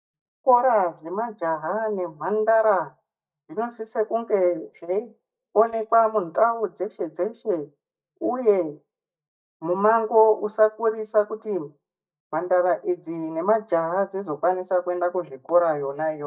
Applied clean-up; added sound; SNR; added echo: neural mask model DeepFilterNet 3.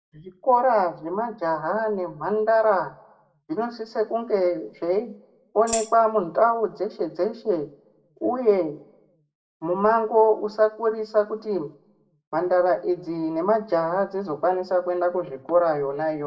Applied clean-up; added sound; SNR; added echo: none; Tambourine; 10 dB; reverberation time 0.4 s.